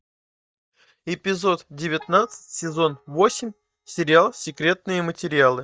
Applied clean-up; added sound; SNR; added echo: neural mask model DeepFilterNet 3.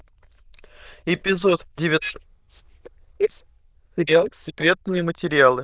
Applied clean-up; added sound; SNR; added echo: neural diffusion model UNIVERSE++.